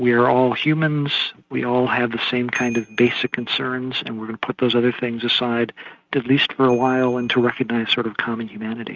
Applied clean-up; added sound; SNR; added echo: neural mask model RNNoise.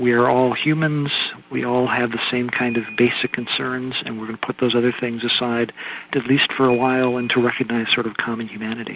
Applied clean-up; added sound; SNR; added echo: none; Ringtone / Bell; 16 dB; none.